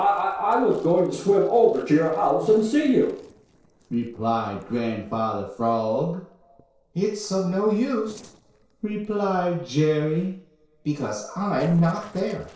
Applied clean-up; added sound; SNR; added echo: neural separator model SepFormer DNS4.